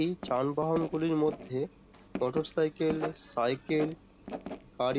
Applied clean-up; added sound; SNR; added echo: none; Writing; 12 dB; none.